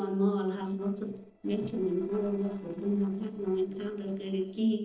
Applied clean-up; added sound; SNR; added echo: neural separator model SepFormer DNS4.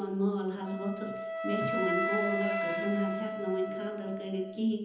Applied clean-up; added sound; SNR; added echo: none; Wind instrument, woodwind instrument; 2 dB; reverberation time 1.3 s.